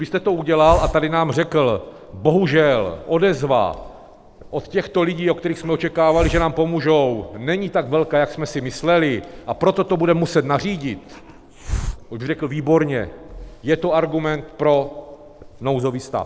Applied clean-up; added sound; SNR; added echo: none; Hiss; 15 dB; none.